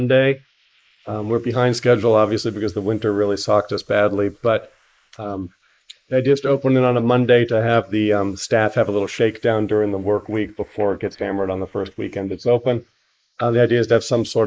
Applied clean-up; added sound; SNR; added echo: neural mask model Resemble Enhance denoiser.